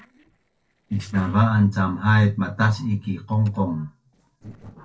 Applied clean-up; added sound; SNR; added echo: neural separator model SepFormer DNS4.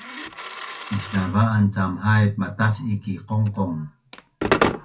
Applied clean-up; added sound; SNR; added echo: none; Telephone; 6 dB; reverberation time 0.2 s.